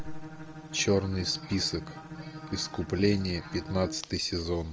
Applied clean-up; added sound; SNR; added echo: none; Bowed string instrument; 13 dB; none.